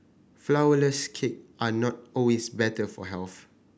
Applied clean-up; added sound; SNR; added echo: none; none; none; none.